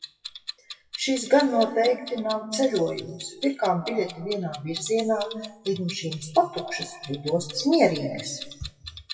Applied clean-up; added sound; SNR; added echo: classical method WPE with log-MMSE.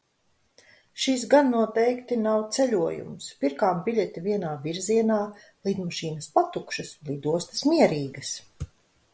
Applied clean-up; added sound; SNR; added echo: none; none; none; none.